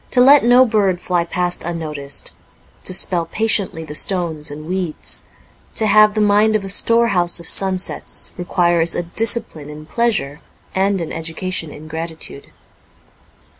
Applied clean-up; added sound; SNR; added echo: none; none; none; none.